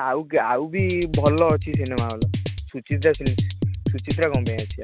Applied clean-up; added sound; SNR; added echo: none; Drum kit; 0 dB; none.